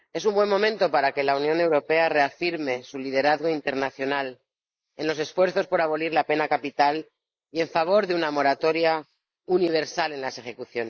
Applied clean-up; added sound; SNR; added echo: neural mask model Resemble Enhance denoiser.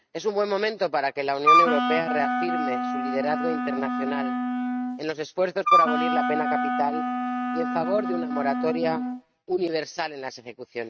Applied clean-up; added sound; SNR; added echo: neural mask model RNNoise.